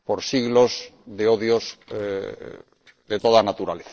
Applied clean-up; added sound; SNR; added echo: neural separator model SepFormer DNS4.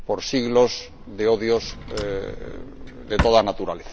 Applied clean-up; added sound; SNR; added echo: none; Drawer open or close; 9 dB; none.